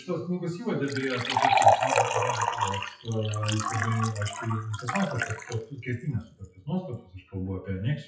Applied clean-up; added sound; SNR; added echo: classical method WPE with log-MMSE.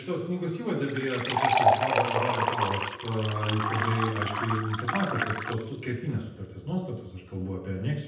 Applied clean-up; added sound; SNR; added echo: none; Liquid; -1 dB; reverberation time 0.9 s.